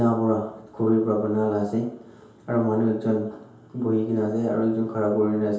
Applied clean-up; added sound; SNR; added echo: none; none; none; reverberation time 0.8 s.